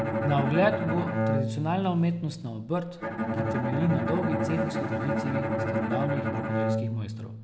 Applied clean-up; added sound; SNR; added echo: none; Bowed string instrument; -1 dB; none.